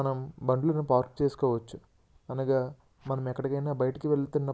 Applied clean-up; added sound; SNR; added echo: none; none; none; none.